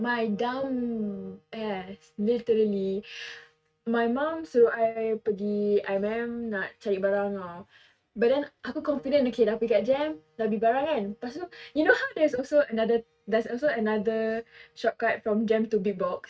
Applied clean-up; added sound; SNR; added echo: neural mask model RNNoise.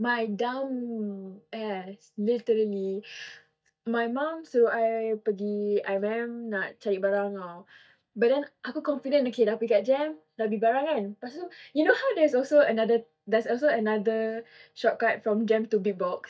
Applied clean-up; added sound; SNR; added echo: neural mask model DeepFilterNet 3.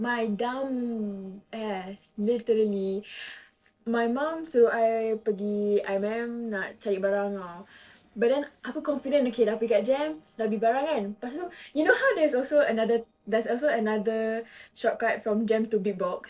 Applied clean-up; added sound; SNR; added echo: neural separator model SepFormer DNS4.